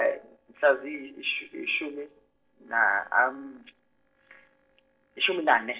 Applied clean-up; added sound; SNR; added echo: neural separator model SepFormer DNS4.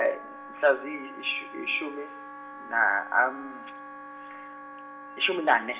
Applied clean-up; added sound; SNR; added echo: none; Wind instrument, woodwind instrument; 13 dB; reverberation time 0.8 s.